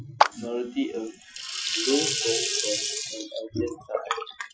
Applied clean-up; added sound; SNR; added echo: classical method Wiener filter.